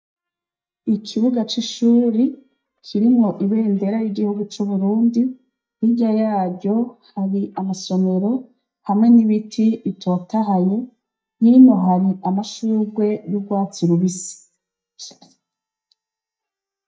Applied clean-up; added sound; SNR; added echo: neural mask model DeepFilterNet 3.